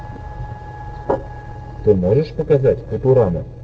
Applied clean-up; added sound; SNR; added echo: neural separator model SepFormer DNS4.